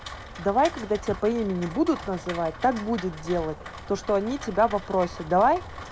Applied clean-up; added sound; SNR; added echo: none; Rain; 13 dB; none.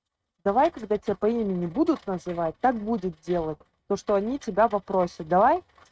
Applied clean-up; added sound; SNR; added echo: neural mask model RNNoise.